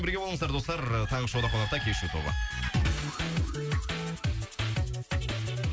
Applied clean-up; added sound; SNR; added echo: none; Bird / Chicken, rooster; 12 dB; none.